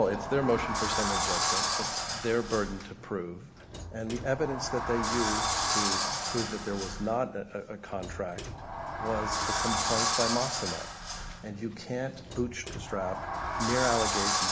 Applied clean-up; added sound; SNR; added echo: none; Sliding door; 0 dB; none.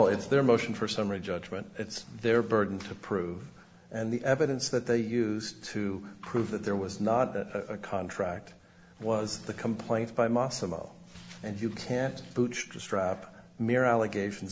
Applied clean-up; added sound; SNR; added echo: none; none; none; none.